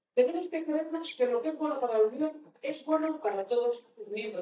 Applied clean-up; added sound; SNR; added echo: neural mask model DeepFilterNet 3.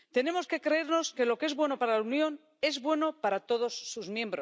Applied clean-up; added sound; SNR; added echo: none; none; none; none.